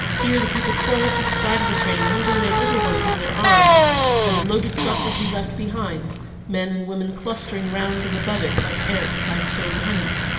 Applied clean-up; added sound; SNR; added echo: none; Bicycle; -4 dB; reverberation time 2.1 s.